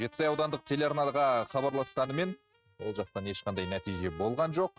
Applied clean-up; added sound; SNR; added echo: neural mask model RNNoise.